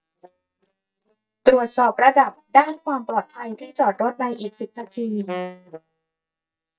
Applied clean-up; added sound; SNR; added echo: neural mask model DeepFilterNet 3.